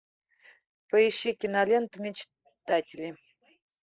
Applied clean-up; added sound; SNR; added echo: neural mask model Resemble Enhance denoiser.